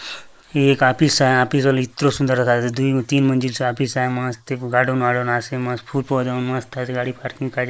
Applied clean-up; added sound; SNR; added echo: neural mask model Resemble Enhance denoiser.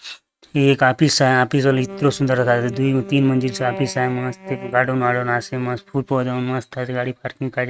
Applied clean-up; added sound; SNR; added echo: neural mask model RNNoise.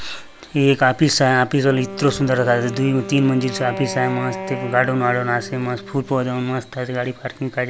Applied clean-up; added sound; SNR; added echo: none; Wind instrument, woodwind instrument; 13 dB; none.